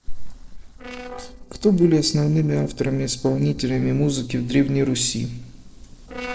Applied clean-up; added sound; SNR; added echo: neural separator model SepFormer DNS4.